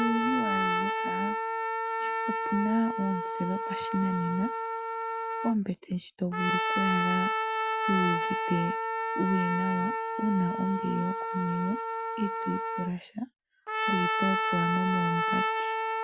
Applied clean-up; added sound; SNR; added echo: none; Trumpet; -1 dB; none.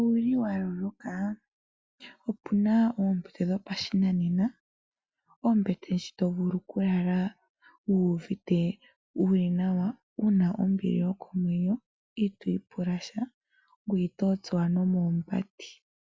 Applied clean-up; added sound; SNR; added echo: none; none; none; none.